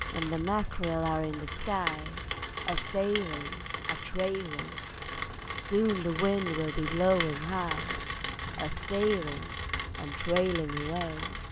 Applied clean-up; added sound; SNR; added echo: none; Rain; 4 dB; none.